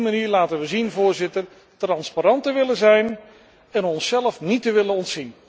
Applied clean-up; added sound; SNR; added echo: none; none; none; none.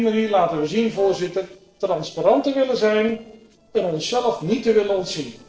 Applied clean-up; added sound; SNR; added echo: neural separator model SepFormer DNS4.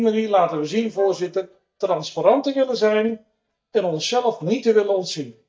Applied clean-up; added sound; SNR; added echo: neural mask model DeepFilterNet 3.